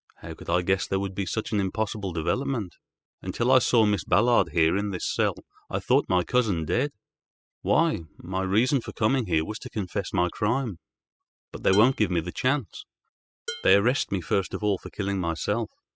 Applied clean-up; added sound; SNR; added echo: classical method spectral subtraction.